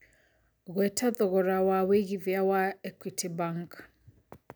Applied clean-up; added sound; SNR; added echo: none; none; none; none.